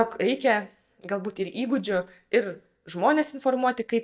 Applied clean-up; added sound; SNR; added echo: neural mask model DeepFilterNet 3.